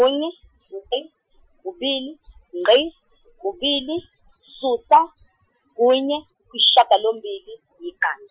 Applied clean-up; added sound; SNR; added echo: classical method Wiener filter.